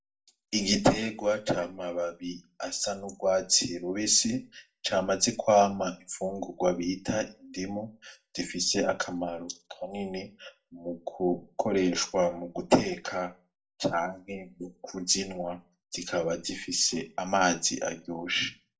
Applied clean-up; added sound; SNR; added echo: none; none; none; reverberation time 0.3 s.